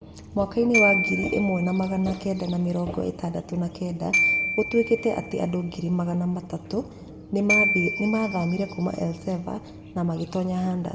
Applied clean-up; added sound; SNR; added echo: none; Glockenspiel; 4 dB; reverberation time 1.3 s.